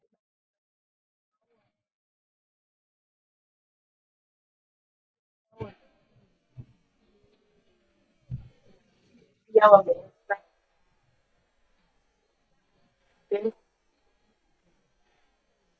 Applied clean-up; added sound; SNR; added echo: neural mask model DeepFilterNet 3.